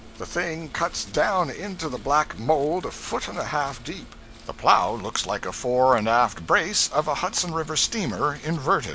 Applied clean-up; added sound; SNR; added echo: none; Wind + Tearing; 20 dB; none.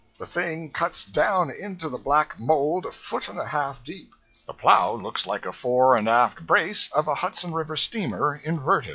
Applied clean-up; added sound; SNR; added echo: classical method log-MMSE.